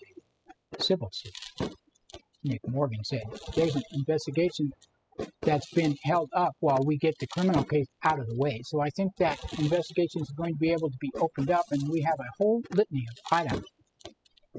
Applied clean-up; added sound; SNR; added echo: classical method spectral subtraction.